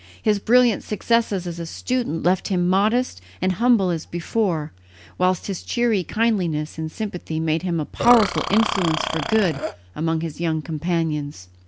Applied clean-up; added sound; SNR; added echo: none; Burping, eructation; 4 dB; none.